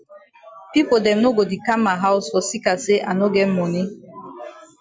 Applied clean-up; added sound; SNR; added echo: none; none; none; none.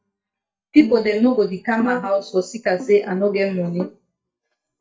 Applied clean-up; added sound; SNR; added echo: neural mask model DeepFilterNet 3.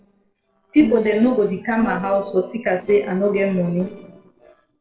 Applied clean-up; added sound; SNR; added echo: neural separator model SepFormer DNS4.